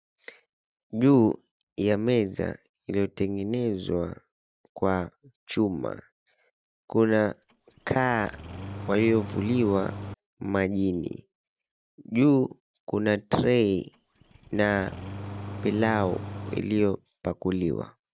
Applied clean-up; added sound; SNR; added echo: none; Engine starting; 11 dB; none.